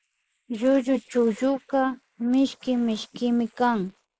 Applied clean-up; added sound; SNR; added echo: neural mask model Resemble Enhance denoiser.